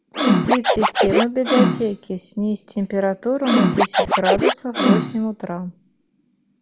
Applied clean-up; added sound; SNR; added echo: none; Scratching (performance technique); -3 dB; none.